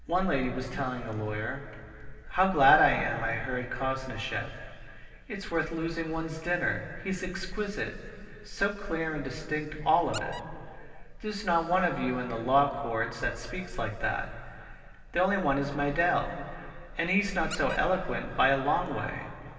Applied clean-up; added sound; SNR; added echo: none; Squeak; 19 dB; reverberation time 2.5 s.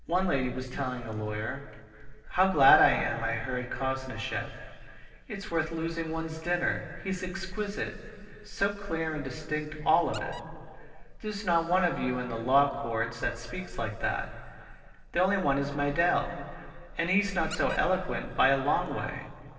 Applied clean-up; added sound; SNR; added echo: neural separator model SepFormer DNS4.